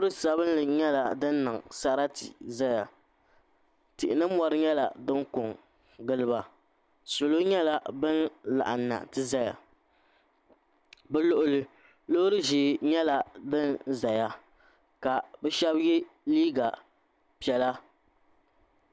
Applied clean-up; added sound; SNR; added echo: none; none; none; none.